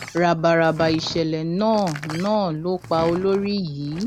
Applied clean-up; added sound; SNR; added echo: none; Door; 16 dB; none.